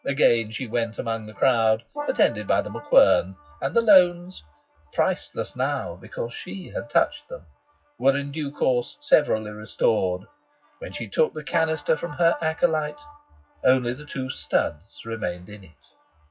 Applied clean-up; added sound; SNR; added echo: classical method WPE with log-MMSE.